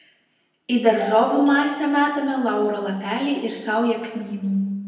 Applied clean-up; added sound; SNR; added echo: none; Doorbell; 15 dB; reverberation time 0.9 s.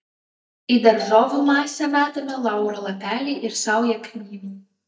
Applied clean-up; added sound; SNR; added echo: neural mask model DeepFilterNet 3.